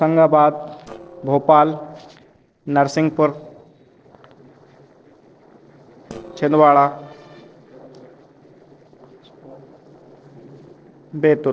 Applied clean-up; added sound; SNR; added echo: neural separator model SepFormer DNS4.